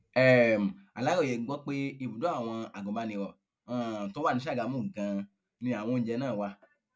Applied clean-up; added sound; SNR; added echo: none; none; none; none.